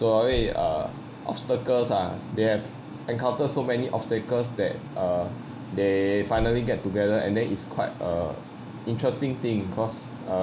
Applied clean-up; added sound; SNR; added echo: none; Slam / Car; 11 dB; none.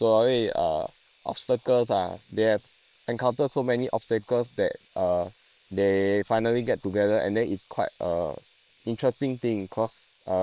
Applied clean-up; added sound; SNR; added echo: neural separator model SepFormer WHAM!.